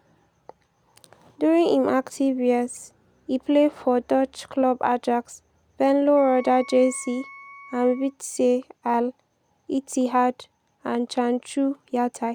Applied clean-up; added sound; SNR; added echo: none; Wind instrument, woodwind instrument; 19 dB; none.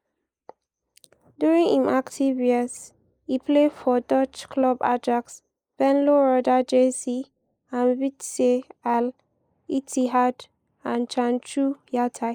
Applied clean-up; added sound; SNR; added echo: neural mask model Resemble Enhance denoiser.